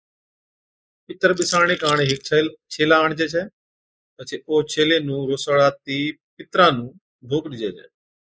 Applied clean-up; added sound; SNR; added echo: neural mask model Resemble Enhance denoiser.